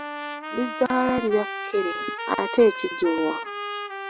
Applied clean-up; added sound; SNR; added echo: none; Trumpet; 7 dB; none.